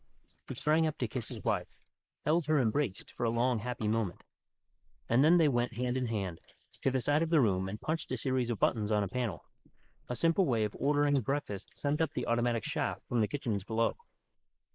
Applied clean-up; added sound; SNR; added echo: neural mask model Resemble Enhance denoiser.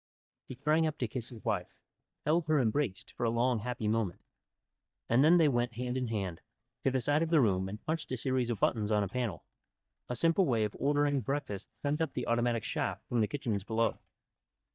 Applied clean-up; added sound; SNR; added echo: neural mask model DeepFilterNet 3.